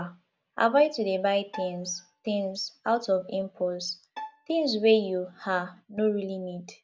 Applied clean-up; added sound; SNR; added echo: none; Bowed string instrument; 19 dB; none.